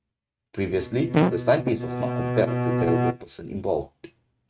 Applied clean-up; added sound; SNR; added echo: neural mask model RNNoise.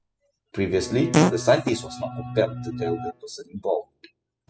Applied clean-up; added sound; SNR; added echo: classical method spectral subtraction.